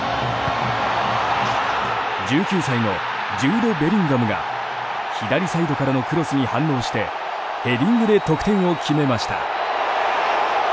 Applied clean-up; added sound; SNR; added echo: none; none; none; none.